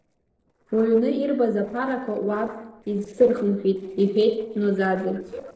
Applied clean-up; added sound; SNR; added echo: neural separator model SepFormer DNS4.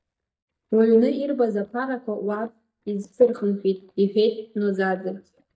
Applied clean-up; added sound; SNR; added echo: neural mask model DeepFilterNet 3.